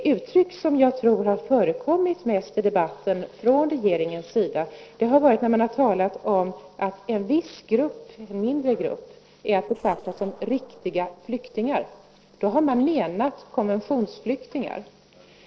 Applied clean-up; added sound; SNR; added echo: neural separator model SepFormer DNS4.